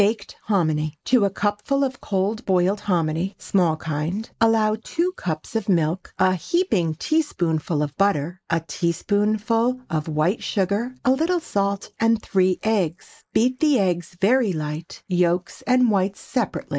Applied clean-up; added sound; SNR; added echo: neural mask model Resemble Enhance denoiser.